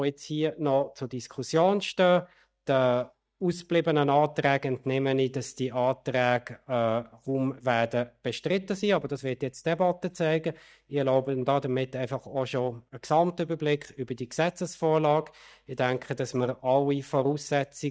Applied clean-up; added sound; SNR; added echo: neural mask model DeepFilterNet 3.